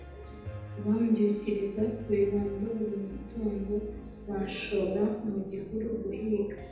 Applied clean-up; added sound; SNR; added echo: none; Piano; 13 dB; reverberation time 0.8 s.